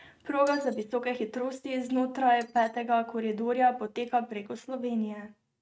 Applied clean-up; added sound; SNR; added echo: neural mask model RNNoise.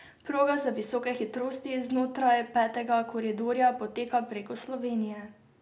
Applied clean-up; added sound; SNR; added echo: none; none; none; none.